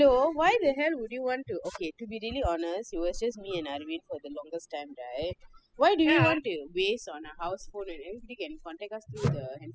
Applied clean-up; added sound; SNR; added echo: classical method spectral subtraction.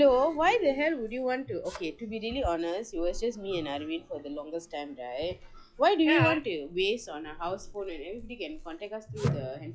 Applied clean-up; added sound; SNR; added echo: classical method log-MMSE.